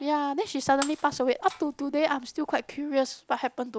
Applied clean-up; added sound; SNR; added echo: none; Shatter; 16 dB; none.